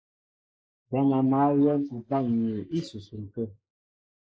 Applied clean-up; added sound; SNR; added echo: neural mask model Resemble Enhance denoiser.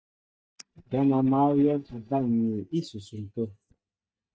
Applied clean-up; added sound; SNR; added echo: neural mask model DeepFilterNet 3.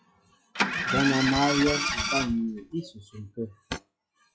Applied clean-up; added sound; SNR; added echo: classical method log-MMSE.